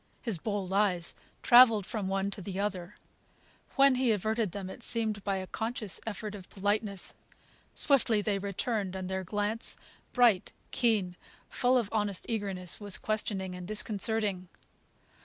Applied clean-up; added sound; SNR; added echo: none; none; none; none.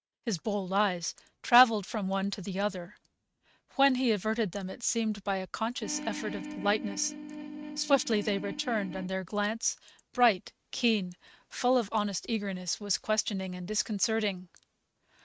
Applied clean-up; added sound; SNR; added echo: neural mask model RNNoise.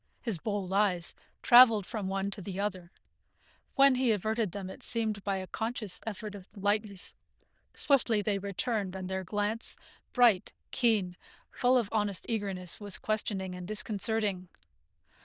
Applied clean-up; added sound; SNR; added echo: neural diffusion model UNIVERSE++.